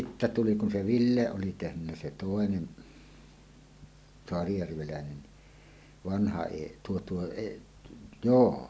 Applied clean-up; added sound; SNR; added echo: none; none; none; none.